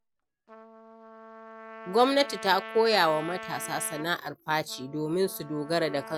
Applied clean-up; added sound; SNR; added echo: none; Trumpet; 14 dB; none.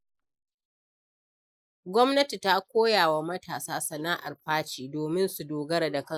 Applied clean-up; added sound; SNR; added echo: neural mask model Resemble Enhance denoiser.